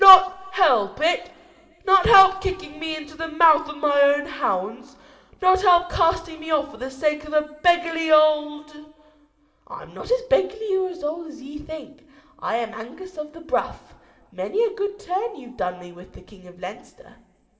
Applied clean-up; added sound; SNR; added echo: none; none; none; reverberation time 2.6 s.